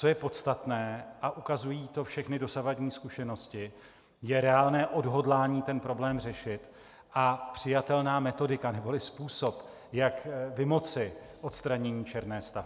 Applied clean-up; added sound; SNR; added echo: none; none; none; none.